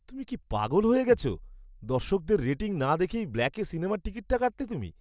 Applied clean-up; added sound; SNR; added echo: none; Bass drum; 20 dB; none.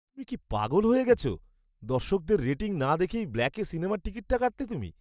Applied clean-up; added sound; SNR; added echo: neural mask model DeepFilterNet 3.